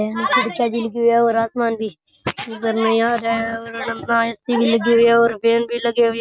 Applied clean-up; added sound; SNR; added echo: none; none; none; none.